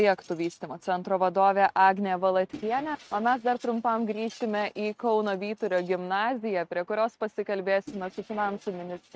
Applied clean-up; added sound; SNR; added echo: neural mask model RNNoise.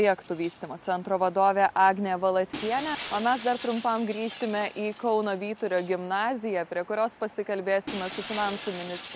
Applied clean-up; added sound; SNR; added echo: none; Shatter; 13 dB; none.